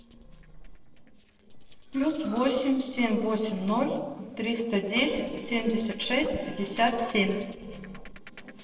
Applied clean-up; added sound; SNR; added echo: neural separator model SepFormer DNS4.